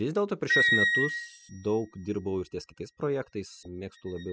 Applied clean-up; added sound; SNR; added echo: classical method spectral subtraction.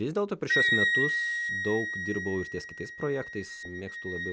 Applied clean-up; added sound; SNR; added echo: none; Wind instrument, woodwind instrument; -2 dB; none.